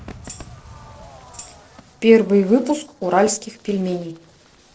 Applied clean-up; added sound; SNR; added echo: neural separator model SepFormer DNS4.